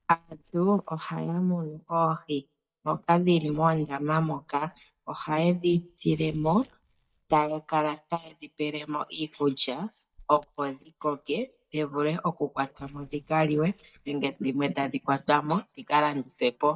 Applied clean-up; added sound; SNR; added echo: neural mask model DeepFilterNet 3.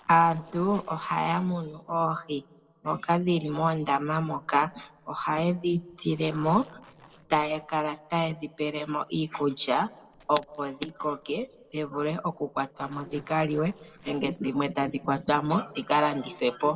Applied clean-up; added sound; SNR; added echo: neural separator model SepFormer DNS4.